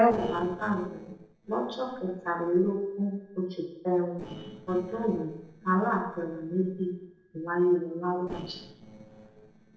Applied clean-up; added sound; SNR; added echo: neural separator model SepFormer DNS4.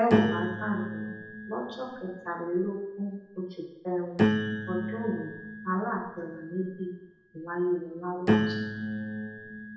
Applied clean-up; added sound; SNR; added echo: none; Piano; -1 dB; reverberation time 0.9 s.